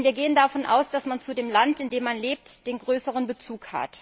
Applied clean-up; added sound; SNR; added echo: none; none; none; none.